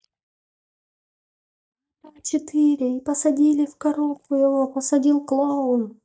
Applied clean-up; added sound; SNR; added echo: neural mask model DeepFilterNet 3.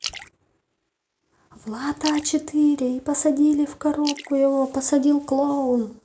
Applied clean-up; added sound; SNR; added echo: neural mask model Resemble Enhance denoiser.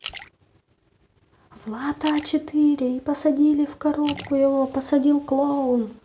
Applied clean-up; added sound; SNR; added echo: none; Splash, splatter; 18 dB; none.